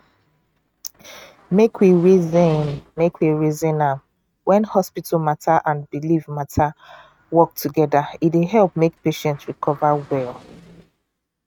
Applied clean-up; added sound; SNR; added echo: neural mask model RNNoise.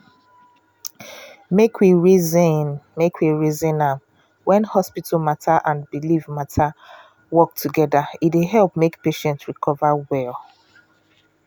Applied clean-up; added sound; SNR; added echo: none; none; none; none.